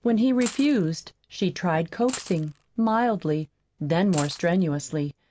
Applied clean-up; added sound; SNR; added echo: none; Coin (dropping); 15 dB; none.